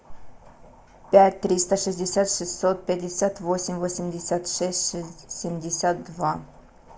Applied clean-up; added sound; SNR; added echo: none; none; none; none.